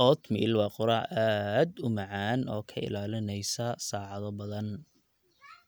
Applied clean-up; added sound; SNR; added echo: none; none; none; none.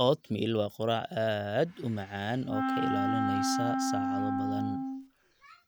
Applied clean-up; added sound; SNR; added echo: none; Wind instrument, woodwind instrument; -1 dB; none.